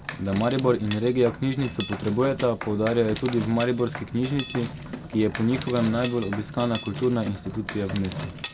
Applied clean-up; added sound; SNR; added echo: none; Mechanisms; 10 dB; none.